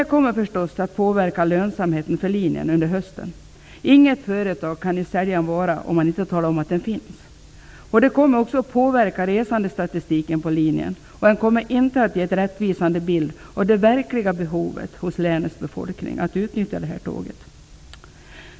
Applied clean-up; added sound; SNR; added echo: none; none; none; none.